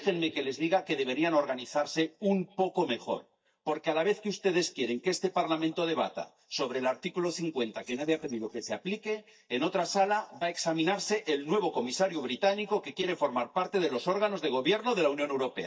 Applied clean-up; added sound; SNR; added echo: neural mask model DeepFilterNet 3.